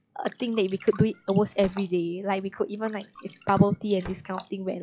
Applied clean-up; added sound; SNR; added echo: classical method log-MMSE.